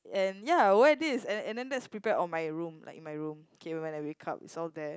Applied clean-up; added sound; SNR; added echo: none; none; none; none.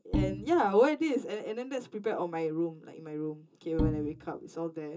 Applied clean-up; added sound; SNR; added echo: none; Bowed string instrument; 3 dB; reverberation time 0.2 s.